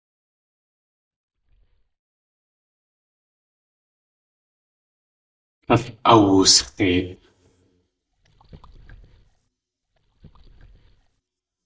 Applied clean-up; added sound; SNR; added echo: neural mask model DeepFilterNet 3.